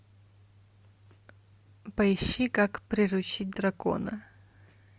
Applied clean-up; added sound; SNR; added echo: none; none; none; none.